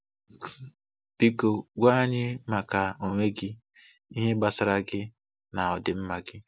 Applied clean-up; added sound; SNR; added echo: none; none; none; none.